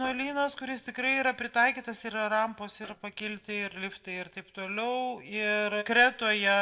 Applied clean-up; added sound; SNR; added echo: neural separator model SepFormer DNS4.